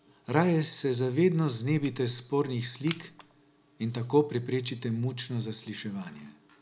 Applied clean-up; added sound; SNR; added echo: none; Crushing; 19 dB; none.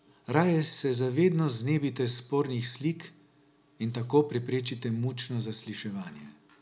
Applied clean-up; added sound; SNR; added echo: none; none; none; none.